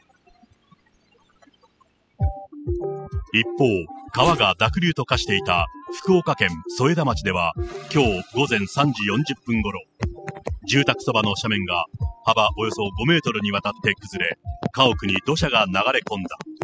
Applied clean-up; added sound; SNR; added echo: classical method spectral subtraction.